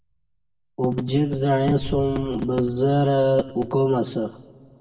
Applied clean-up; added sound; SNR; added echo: none; Boom; 18 dB; reverberation time 1.3 s.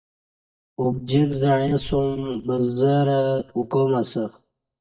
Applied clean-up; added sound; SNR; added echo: neural mask model DeepFilterNet 3.